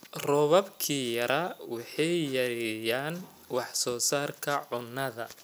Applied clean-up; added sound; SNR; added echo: none; none; none; none.